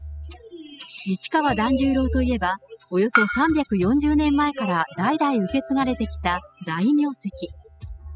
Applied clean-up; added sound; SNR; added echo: classical method spectral subtraction.